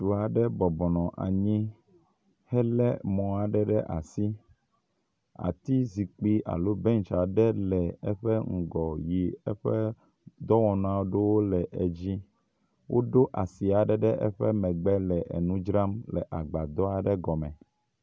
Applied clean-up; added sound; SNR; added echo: none; none; none; none.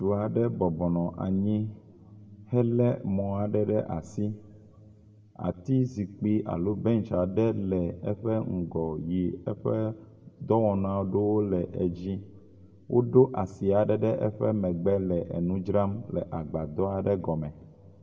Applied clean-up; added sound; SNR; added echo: none; none; none; reverberation time 1.6 s.